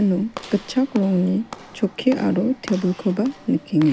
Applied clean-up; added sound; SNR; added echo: none; Walk, footsteps / Slam; 20 dB; none.